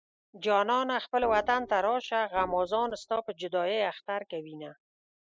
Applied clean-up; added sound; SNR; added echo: classical method spectral subtraction.